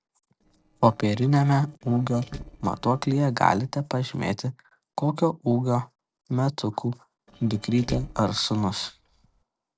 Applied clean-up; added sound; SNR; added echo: neural separator model SepFormer DNS4.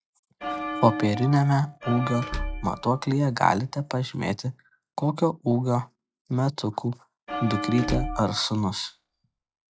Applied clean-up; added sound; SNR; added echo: classical method log-MMSE.